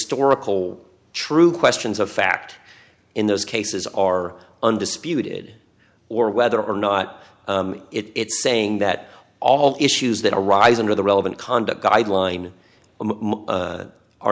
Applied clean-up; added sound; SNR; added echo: none; none; none; none.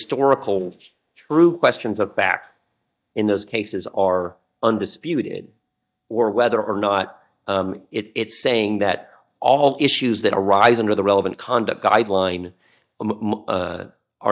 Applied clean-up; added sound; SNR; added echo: neural mask model DeepFilterNet 3.